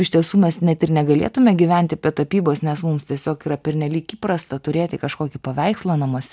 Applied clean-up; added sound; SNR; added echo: none; none; none; none.